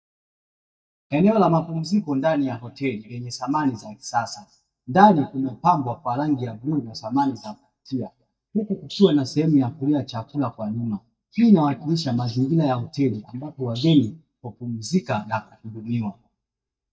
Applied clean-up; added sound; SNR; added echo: neural mask model DeepFilterNet 3.